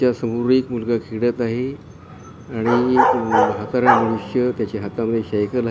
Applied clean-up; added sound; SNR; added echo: none; Bark; 0 dB; none.